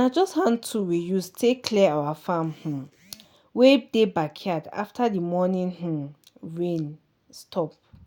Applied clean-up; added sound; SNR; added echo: none; none; none; none.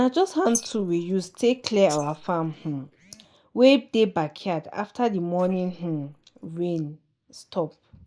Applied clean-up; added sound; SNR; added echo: neural mask model Resemble Enhance denoiser.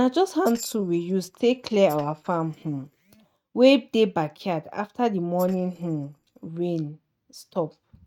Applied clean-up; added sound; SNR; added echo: neural mask model RNNoise.